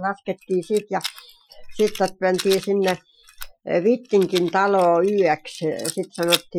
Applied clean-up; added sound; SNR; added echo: classical method Wiener filter.